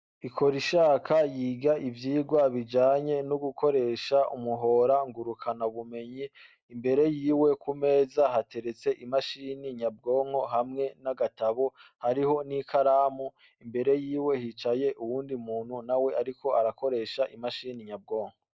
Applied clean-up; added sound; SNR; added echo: none; none; none; none.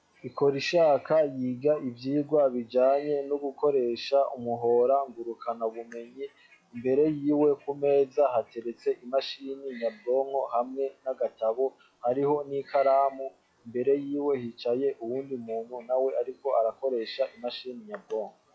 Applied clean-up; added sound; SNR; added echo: classical method log-MMSE.